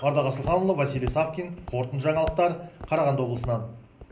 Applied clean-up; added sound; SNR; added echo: none; Walk, footsteps; 14 dB; reverberation time 0.5 s.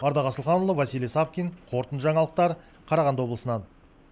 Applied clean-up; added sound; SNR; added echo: none; none; none; none.